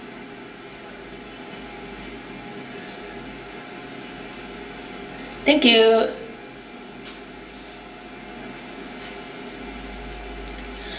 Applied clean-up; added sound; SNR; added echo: none; none; none; reverberation time 0.3 s.